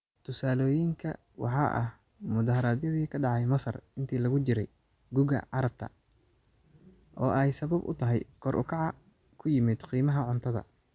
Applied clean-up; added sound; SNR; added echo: none; none; none; none.